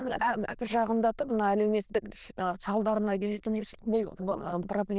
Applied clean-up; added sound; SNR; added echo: neural diffusion model UNIVERSE++.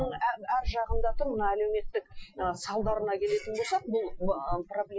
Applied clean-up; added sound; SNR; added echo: classical method Wiener filter.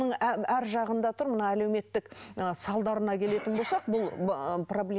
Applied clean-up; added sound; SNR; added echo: none; none; none; none.